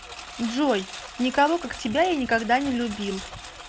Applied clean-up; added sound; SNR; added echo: none; Engine; 14 dB; none.